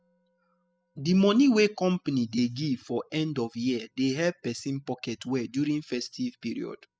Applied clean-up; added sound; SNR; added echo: classical method spectral subtraction.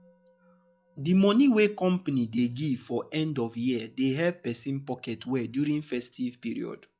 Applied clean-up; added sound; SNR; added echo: classical method log-MMSE.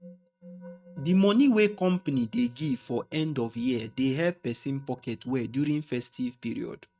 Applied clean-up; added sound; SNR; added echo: neural mask model RNNoise.